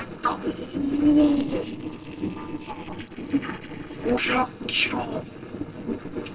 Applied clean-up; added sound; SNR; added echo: neural separator model SepFormer DNS4.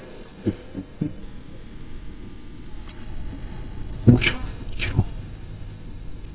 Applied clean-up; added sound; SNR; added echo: neural mask model DeepFilterNet 3.